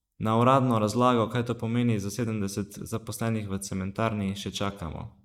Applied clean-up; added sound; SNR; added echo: neural mask model Resemble Enhance denoiser.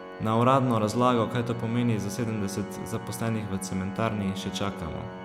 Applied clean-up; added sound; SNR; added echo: none; Organ; 11 dB; none.